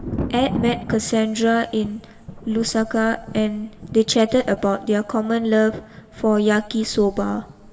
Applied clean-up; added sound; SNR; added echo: none; Thunder; 12 dB; reverberation time 1.1 s.